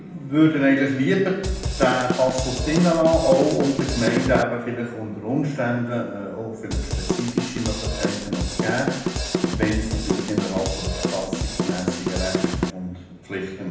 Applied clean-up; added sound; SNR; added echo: none; Drum / Drum kit; 2 dB; reverberation time 0.8 s.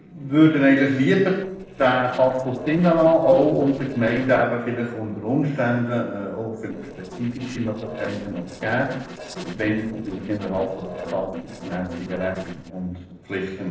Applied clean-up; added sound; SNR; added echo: neural separator model SepFormer DNS4.